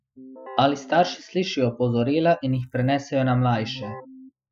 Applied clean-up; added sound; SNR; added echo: classical method Wiener filter.